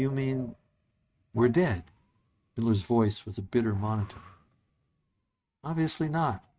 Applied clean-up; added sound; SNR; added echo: neural mask model RNNoise.